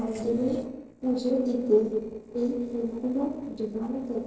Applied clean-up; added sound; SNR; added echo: neural separator model SepFormer DNS4.